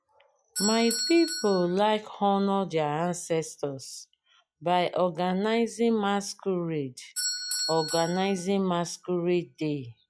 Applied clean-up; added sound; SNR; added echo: classical method log-MMSE.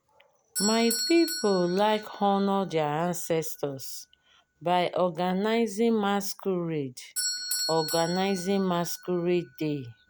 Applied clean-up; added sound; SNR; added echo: none; Bell / Doorbell; 11 dB; none.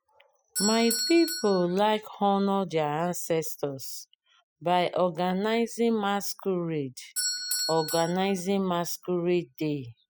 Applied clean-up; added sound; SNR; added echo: classical method spectral subtraction.